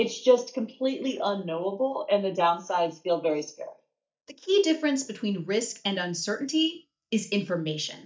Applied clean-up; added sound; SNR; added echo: neural mask model DeepFilterNet 3.